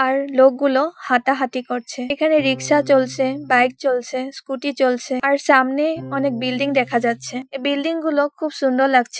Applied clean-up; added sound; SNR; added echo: classical method Wiener filter.